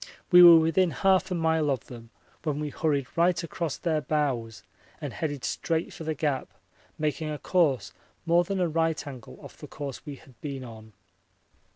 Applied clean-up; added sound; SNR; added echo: none; none; none; none.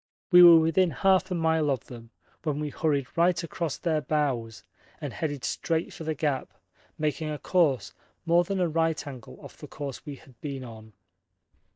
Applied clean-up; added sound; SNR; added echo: neural mask model DeepFilterNet 3.